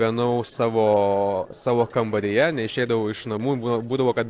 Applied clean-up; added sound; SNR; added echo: neural separator model SepFormer DNS4.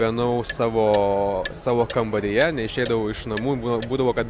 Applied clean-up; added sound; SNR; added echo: none; Clock; 15 dB; none.